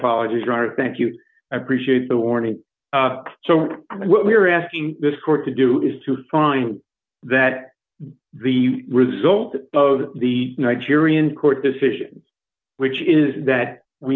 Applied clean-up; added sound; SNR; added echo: none; none; none; none.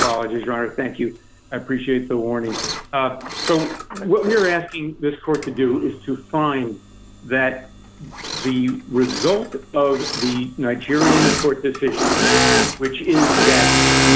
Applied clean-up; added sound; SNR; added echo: none; Engine / Mechanisms; 1 dB; none.